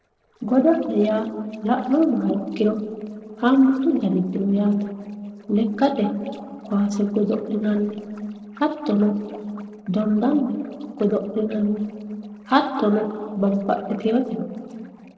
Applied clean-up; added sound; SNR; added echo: neural separator model SepFormer DNS4.